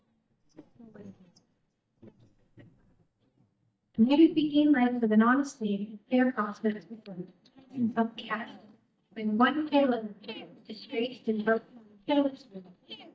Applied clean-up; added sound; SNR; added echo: neural mask model DeepFilterNet 3.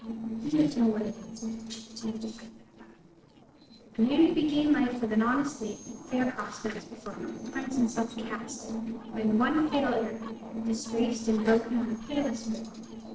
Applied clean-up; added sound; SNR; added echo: neural separator model SepFormer DNS4.